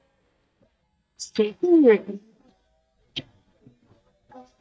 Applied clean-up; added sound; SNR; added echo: neural mask model DeepFilterNet 3.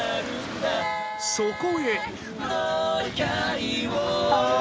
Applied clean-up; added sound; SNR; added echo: none; none; none; none.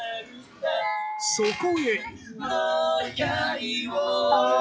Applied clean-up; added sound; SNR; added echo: classical method log-MMSE.